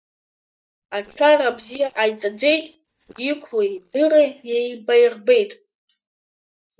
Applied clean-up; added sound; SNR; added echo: neural mask model DeepFilterNet 3.